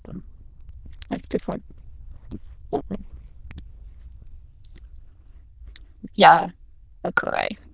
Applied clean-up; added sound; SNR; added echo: neural diffusion model UNIVERSE++.